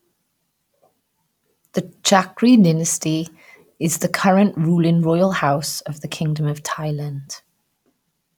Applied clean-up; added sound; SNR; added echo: none; none; none; none.